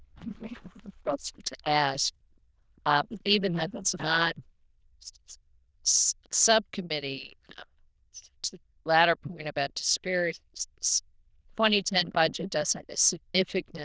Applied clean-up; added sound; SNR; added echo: neural diffusion model UNIVERSE++.